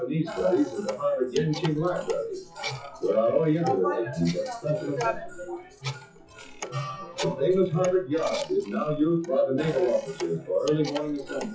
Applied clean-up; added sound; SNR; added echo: classical method WPE with log-MMSE.